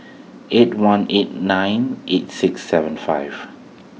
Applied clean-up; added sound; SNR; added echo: none; none; none; none.